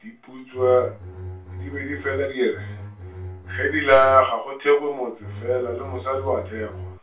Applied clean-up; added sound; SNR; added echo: none; Bowed string instrument; 12 dB; reverberation time 0.2 s.